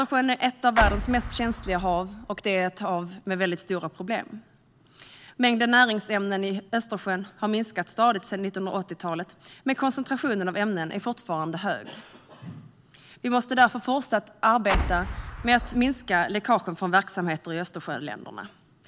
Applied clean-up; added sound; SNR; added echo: none; Explosion; 5 dB; none.